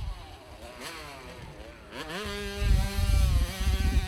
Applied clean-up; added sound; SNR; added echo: none; Motorcycle; 11 dB; none.